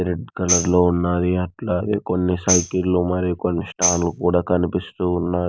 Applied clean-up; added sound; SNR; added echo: none; Tambourine; 7 dB; none.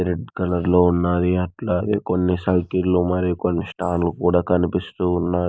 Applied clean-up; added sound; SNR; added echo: neural mask model Resemble Enhance denoiser.